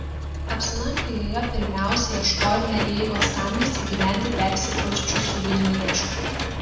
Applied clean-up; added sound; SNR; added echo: none; Engine / Mechanisms; 0 dB; reverberation time 1.0 s.